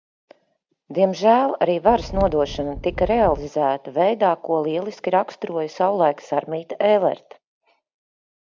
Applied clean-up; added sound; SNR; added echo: none; Wind; 11 dB; none.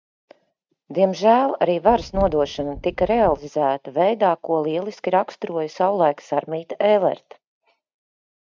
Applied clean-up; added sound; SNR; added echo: neural mask model RNNoise.